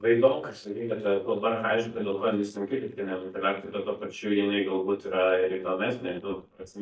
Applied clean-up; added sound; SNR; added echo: neural mask model DeepFilterNet 3.